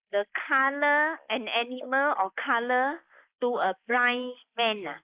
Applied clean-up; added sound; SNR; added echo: neural mask model Resemble Enhance denoiser.